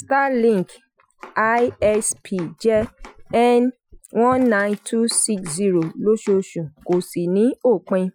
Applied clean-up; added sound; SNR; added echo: classical method Wiener filter.